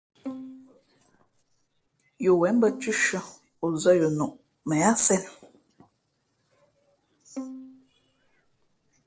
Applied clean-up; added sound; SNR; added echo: neural separator model SepFormer DNS4.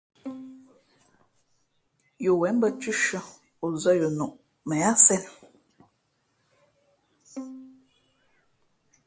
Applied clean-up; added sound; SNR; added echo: none; Bowed string instrument; 17 dB; none.